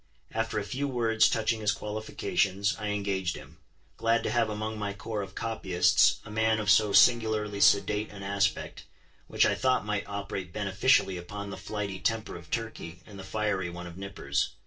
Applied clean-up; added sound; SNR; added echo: neural separator model SepFormer DNS4.